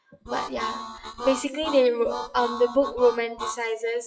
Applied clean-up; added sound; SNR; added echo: classical method WPE with log-MMSE.